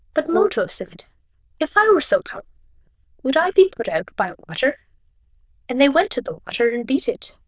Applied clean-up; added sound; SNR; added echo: neural diffusion model UNIVERSE++.